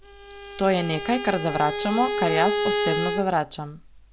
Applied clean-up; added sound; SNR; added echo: none; Bowed string instrument; 4 dB; none.